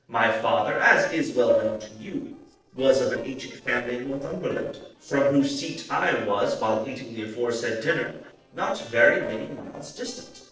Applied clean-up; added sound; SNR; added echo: neural separator model SepFormer DNS4.